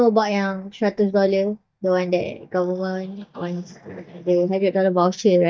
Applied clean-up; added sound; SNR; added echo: neural mask model DeepFilterNet 3.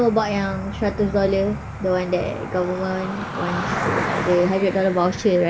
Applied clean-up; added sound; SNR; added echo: none; Cricket; 9 dB; none.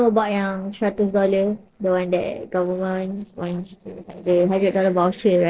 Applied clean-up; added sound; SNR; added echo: neural separator model SepFormer DNS4.